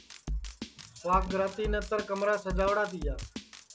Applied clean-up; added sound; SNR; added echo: none; Drum kit; 6 dB; none.